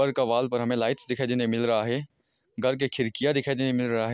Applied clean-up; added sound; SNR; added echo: none; none; none; none.